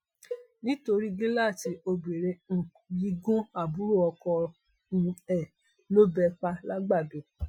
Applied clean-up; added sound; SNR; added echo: classical method Wiener filter.